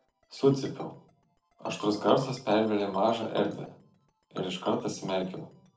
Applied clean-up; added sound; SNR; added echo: neural separator model SepFormer DNS4.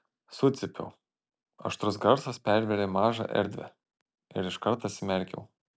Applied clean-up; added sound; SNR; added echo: none; none; none; none.